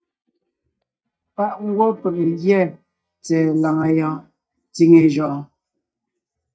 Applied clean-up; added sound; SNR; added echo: neural mask model DeepFilterNet 3.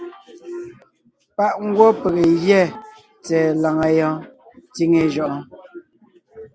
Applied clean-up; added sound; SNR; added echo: none; none; none; none.